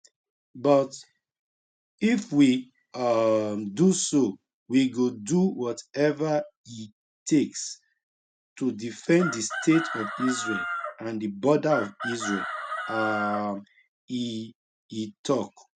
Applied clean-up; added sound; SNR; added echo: none; Chicken, rooster; 7 dB; none.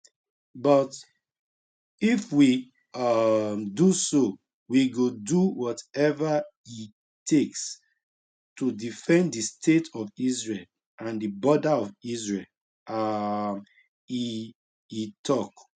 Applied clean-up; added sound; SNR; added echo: none; none; none; none.